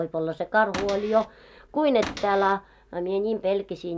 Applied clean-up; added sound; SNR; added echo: none; Cupboard open or close / Door; 11 dB; none.